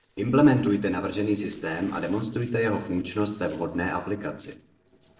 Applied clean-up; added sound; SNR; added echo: neural separator model SepFormer DNS4.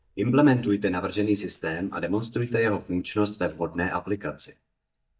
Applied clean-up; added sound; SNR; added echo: neural mask model DeepFilterNet 3.